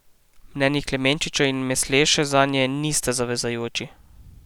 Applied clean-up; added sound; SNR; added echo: none; none; none; none.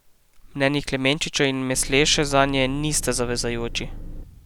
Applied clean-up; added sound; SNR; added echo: none; Engine; 9 dB; none.